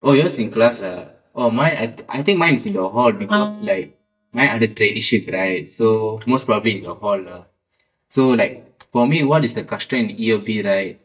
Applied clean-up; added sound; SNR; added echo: neural mask model DeepFilterNet 3.